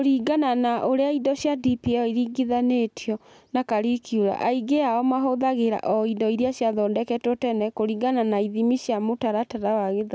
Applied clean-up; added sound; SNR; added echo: none; none; none; none.